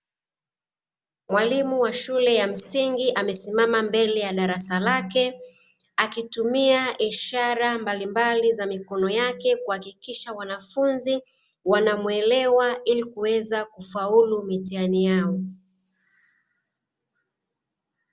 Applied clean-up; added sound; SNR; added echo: none; none; none; none.